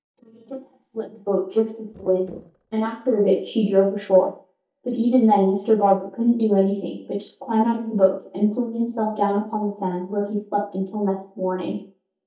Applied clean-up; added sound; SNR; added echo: neural mask model DeepFilterNet 3.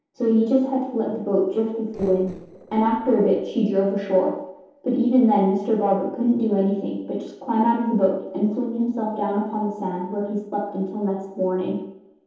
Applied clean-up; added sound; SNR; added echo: neural separator model SepFormer DNS4.